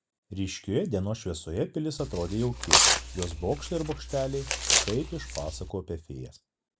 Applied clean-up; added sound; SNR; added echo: none; Tearing; -4 dB; none.